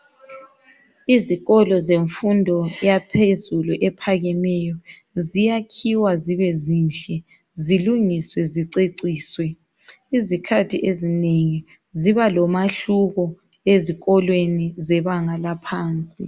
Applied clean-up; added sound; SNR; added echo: none; none; none; none.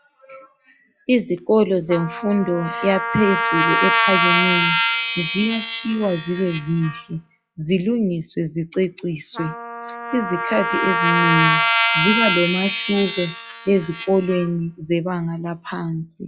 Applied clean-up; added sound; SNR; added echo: classical method log-MMSE.